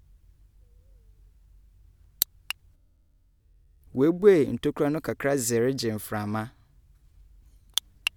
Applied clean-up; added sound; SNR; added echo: none; none; none; none.